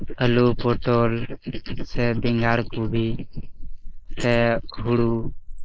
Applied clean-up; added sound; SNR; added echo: neural mask model Resemble Enhance denoiser.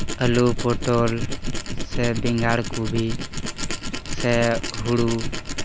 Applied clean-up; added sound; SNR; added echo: none; Tools; 2 dB; none.